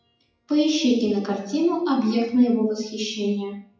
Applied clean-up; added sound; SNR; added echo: classical method WPE with log-MMSE.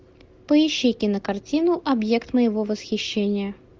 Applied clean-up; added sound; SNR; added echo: none; none; none; none.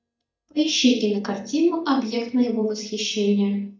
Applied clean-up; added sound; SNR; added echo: neural mask model DeepFilterNet 3.